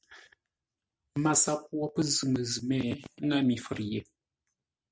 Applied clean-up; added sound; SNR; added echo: none; none; none; none.